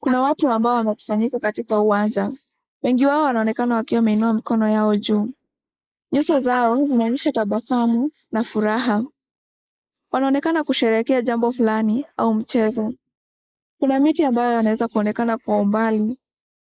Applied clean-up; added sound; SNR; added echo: neural mask model Resemble Enhance denoiser.